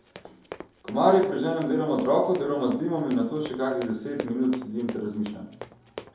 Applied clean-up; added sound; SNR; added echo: none; Run; 16 dB; reverberation time 2.6 s.